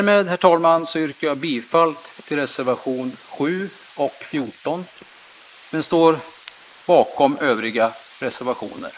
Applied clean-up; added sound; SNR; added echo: neural mask model Resemble Enhance denoiser.